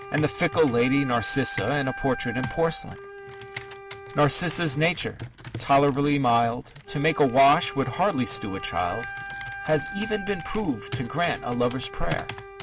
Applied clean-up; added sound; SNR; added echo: none; Wind instrument, woodwind instrument + Computer keyboard; 12 dB; none.